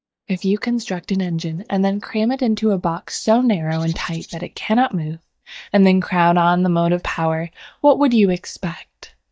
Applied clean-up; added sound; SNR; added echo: neural mask model DeepFilterNet 3.